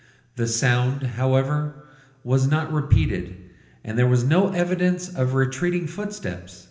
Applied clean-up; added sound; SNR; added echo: none; none; none; reverberation time 0.8 s.